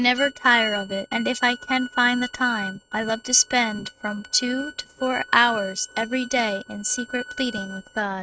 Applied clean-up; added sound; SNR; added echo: neural mask model RNNoise.